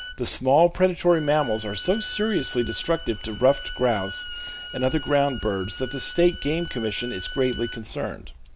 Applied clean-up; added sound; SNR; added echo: none; Bowed string instrument; 13 dB; none.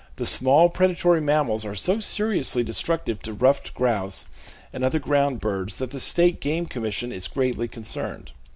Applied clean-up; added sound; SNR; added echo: none; none; none; none.